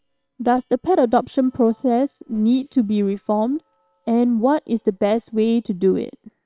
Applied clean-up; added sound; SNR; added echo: neural separator model SepFormer WHAM!.